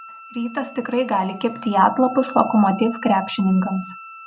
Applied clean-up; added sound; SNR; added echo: none; Wind instrument, woodwind instrument; 17 dB; none.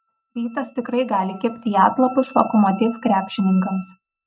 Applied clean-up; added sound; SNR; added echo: neural mask model RNNoise.